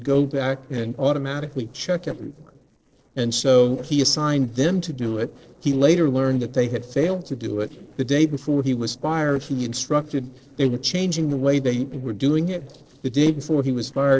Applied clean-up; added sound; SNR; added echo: neural separator model SepFormer DNS4.